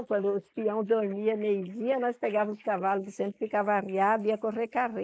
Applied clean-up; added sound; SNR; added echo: neural mask model Resemble Enhance denoiser.